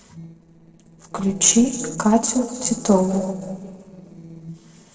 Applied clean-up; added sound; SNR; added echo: neural separator model SepFormer DNS4.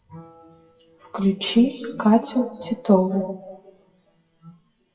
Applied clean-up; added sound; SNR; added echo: classical method WPE with log-MMSE.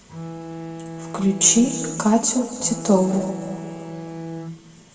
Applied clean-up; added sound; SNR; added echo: none; Bowed string instrument; 11 dB; reverberation time 2.1 s.